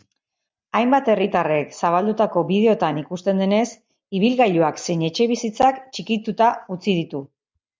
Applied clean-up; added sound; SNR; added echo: none; none; none; none.